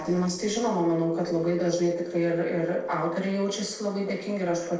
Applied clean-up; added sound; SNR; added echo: neural separator model SepFormer DNS4.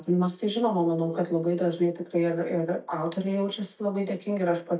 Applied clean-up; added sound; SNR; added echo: neural mask model DeepFilterNet 3.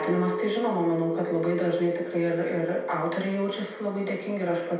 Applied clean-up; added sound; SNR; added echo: none; Chink, clink; 10 dB; reverberation time 0.6 s.